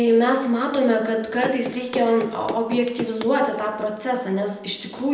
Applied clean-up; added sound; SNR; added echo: none; Run; 11 dB; reverberation time 0.8 s.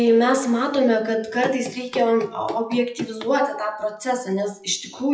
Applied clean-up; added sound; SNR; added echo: classical method WPE with log-MMSE.